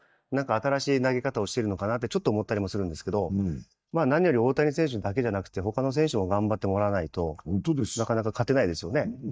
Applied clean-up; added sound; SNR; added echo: neural mask model DeepFilterNet 3.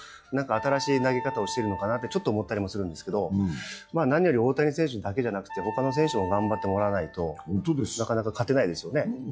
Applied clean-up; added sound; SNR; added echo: classical method log-MMSE.